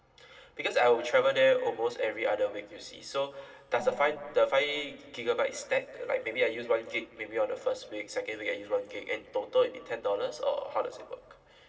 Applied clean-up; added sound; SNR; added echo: none; Gong; 17 dB; reverberation time 1.8 s.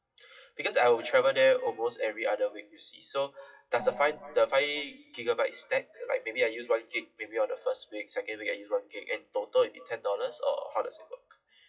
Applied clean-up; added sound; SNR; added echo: classical method WPE with log-MMSE.